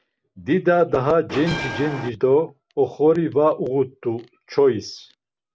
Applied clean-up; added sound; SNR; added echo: none; Bell; 8 dB; none.